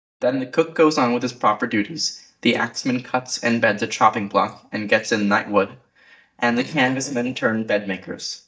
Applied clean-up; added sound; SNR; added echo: neural mask model DeepFilterNet 3.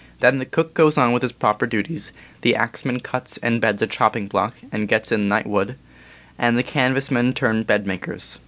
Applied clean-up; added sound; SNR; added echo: none; none; none; none.